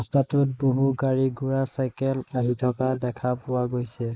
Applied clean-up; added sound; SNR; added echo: neural mask model Resemble Enhance denoiser.